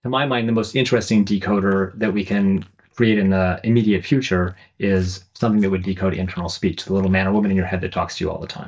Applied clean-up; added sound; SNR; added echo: neural mask model DeepFilterNet 3.